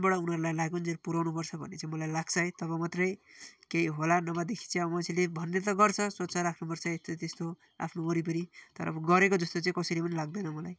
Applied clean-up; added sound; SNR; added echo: none; none; none; none.